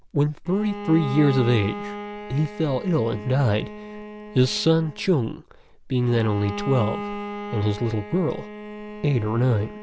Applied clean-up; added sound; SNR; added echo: none; Bowed string instrument; 11 dB; none.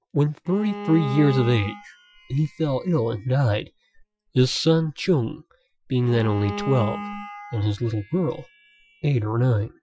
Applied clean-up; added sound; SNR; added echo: classical method Wiener filter.